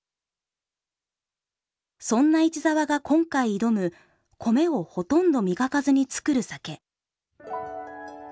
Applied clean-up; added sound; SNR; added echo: none; none; none; none.